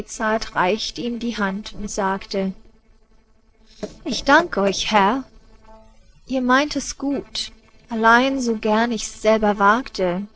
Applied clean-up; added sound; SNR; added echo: neural separator model SepFormer DNS4.